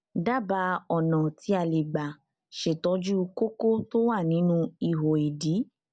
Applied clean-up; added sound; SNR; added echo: none; none; none; none.